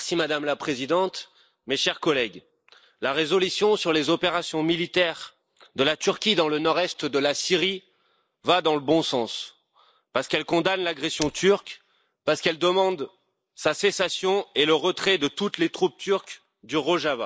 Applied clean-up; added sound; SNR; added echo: neural mask model Resemble Enhance denoiser.